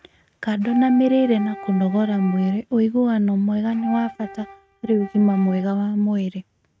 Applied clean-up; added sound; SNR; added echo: neural mask model RNNoise.